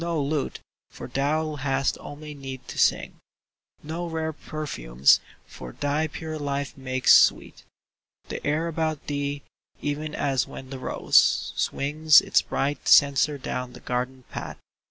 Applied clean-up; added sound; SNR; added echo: none; none; none; none.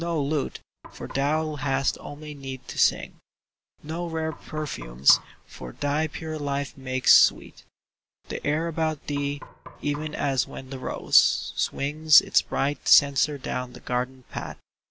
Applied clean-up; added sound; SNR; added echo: none; Knock; 18 dB; none.